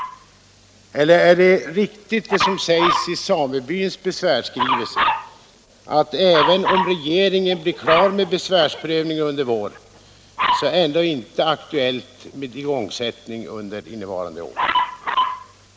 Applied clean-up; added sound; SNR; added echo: none; Dog; 6 dB; none.